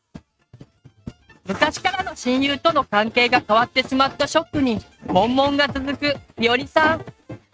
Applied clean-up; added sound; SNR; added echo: neural mask model RNNoise.